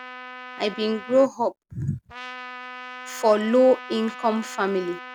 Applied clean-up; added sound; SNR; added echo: none; Trumpet; 15 dB; none.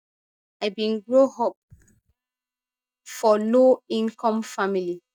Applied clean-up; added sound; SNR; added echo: neural mask model DeepFilterNet 3.